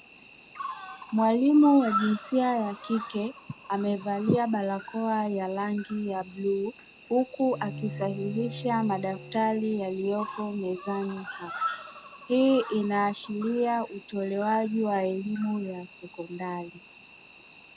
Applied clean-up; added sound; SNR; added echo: none; Bowed string instrument + Cricket; 13 dB; none.